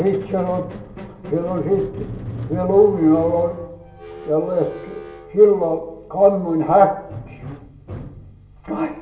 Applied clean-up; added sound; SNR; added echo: none; Squeak; 15 dB; reverberation time 0.6 s.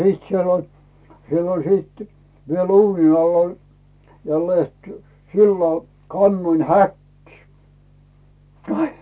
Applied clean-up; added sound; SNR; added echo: none; none; none; none.